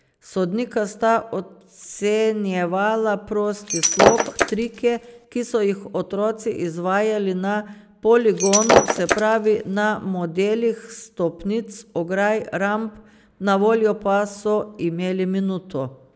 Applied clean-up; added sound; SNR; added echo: none; Shatter; -1 dB; none.